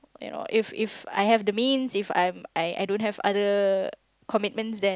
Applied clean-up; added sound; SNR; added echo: none; none; none; none.